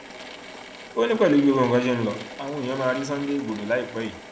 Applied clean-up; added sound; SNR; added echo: none; Drill / Mechanisms; 15 dB; none.